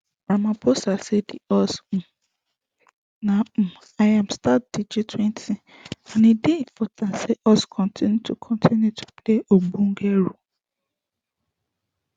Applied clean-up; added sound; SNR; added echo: none; none; none; none.